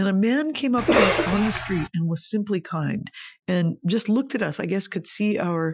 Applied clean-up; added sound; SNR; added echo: classical method Wiener filter.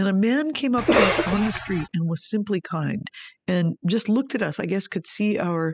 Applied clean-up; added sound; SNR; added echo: classical method spectral subtraction.